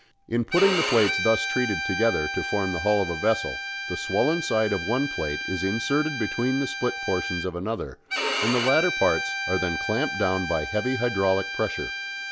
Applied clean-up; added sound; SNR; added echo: none; Bowed string instrument; 4 dB; none.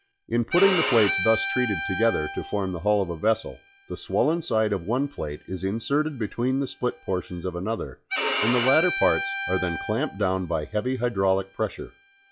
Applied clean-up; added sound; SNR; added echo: classical method log-MMSE.